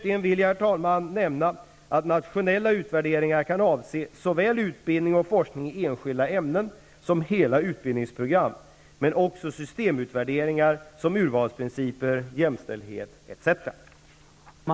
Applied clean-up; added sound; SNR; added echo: none; none; none; none.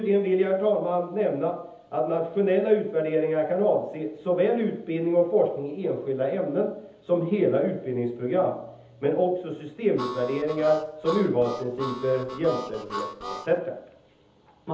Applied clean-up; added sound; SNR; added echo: none; Harmonica; 11 dB; reverberation time 0.7 s.